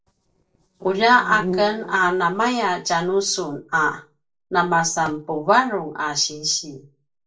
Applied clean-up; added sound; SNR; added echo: neural separator model SepFormer DNS4.